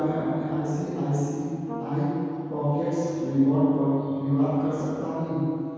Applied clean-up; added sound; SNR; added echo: none; Brass instrument; 13 dB; reverberation time 2.1 s.